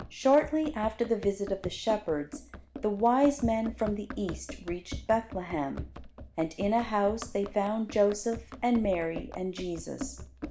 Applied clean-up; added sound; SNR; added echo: none; Run; 13 dB; none.